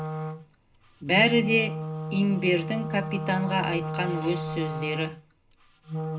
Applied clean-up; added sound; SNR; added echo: none; Wind instrument, woodwind instrument; 5 dB; reverberation time 0.2 s.